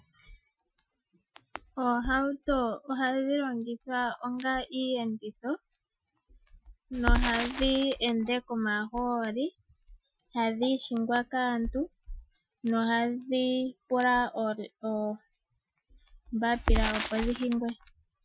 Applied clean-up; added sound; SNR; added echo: classical method Wiener filter.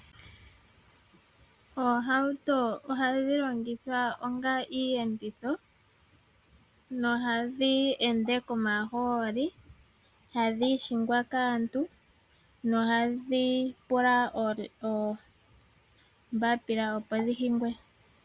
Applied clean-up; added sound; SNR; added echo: none; none; none; none.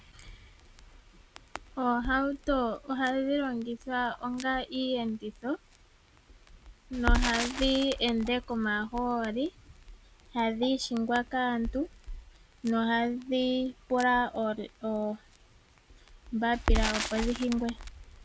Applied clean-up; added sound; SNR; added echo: none; Crackle; 6 dB; none.